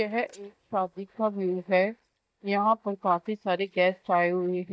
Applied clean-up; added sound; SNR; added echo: neural mask model DeepFilterNet 3.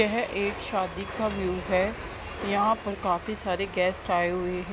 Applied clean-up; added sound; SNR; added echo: none; none; none; none.